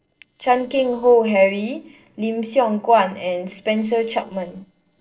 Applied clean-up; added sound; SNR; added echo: neural separator model SepFormer DNS4.